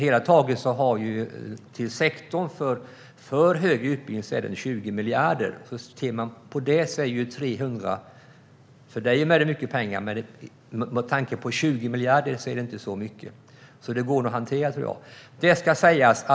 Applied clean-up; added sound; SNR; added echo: none; none; none; none.